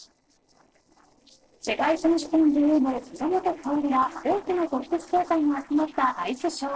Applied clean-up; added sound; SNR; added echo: neural separator model SepFormer DNS4.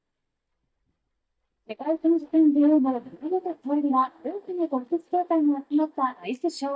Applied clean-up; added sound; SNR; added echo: neural mask model DeepFilterNet 3.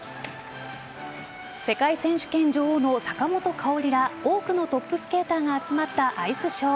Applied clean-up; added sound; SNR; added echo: none; none; none; none.